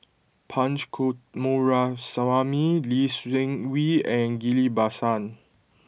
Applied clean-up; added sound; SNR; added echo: none; none; none; none.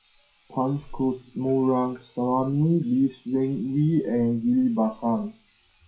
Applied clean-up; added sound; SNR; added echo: classical method WPE with log-MMSE.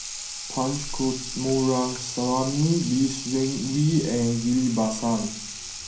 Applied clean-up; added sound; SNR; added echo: none; Sink (filling or washing) / Water tap, faucet; 9 dB; reverberation time 0.6 s.